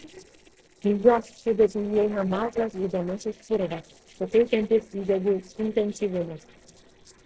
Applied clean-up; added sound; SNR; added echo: neural separator model SepFormer DNS4.